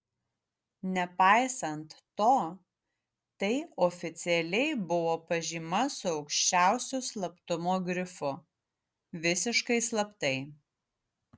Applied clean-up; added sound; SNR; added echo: none; none; none; none.